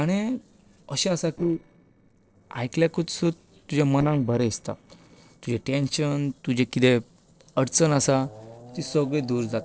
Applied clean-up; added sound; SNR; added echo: neural separator model SepFormer DNS4.